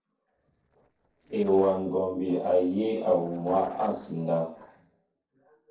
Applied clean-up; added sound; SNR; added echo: neural separator model SepFormer DNS4.